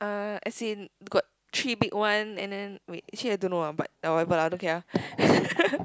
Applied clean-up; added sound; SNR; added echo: none; none; none; none.